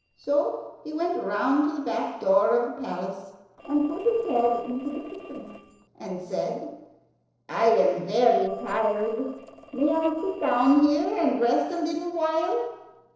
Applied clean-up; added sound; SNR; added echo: neural separator model SepFormer DNS4.